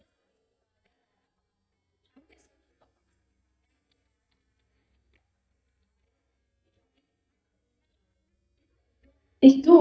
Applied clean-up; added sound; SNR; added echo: neural mask model DeepFilterNet 3.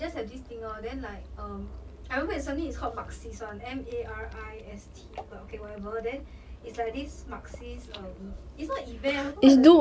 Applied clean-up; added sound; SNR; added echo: none; none; none; none.